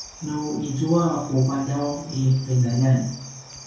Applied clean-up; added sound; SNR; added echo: none; Cricket; 18 dB; reverberation time 0.6 s.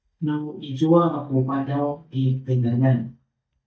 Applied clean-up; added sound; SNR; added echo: neural mask model DeepFilterNet 3.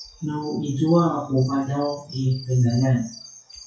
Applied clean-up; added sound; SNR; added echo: classical method WPE with log-MMSE.